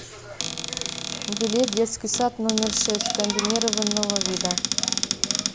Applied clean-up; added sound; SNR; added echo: none; Cupboard open or close; 1 dB; none.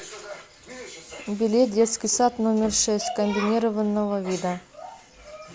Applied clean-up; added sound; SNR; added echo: none; none; none; none.